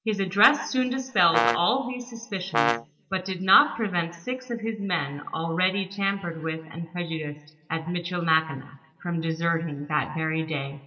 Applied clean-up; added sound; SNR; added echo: none; Brass instrument; 2 dB; reverberation time 1.4 s.